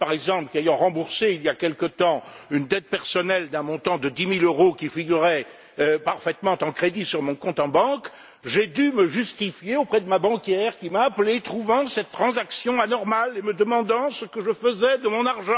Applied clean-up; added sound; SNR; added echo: none; none; none; none.